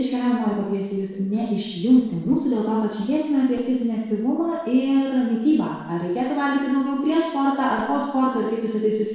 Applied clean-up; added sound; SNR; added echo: neural separator model SepFormer DNS4.